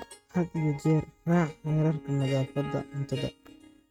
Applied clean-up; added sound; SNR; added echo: neural mask model RNNoise.